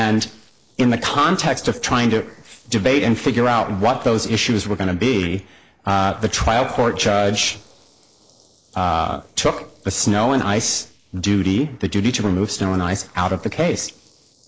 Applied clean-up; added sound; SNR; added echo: neural mask model Resemble Enhance denoiser.